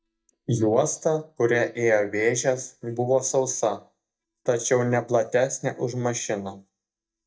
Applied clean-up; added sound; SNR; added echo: neural mask model DeepFilterNet 3.